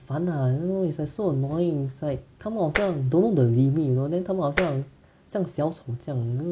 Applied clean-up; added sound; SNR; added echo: none; Tap; 7 dB; none.